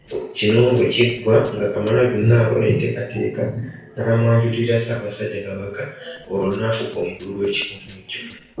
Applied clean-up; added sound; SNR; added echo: neural separator model SepFormer DNS4.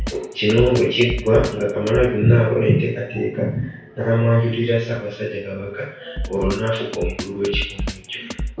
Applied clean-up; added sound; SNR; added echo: none; Drum kit; 11 dB; reverberation time 0.6 s.